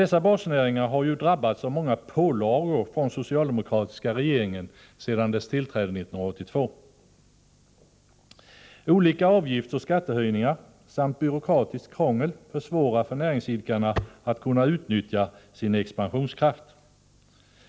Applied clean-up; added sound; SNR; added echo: none; none; none; none.